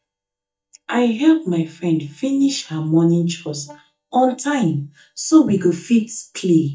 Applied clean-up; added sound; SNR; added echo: neural mask model DeepFilterNet 3.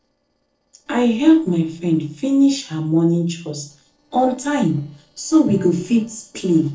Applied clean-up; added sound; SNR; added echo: neural separator model SepFormer DNS4.